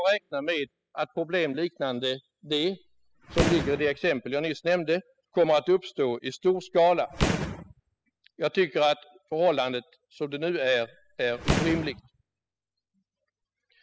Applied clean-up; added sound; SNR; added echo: classical method spectral subtraction.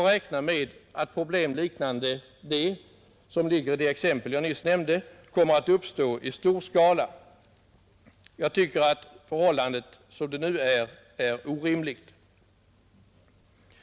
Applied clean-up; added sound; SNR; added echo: none; none; none; none.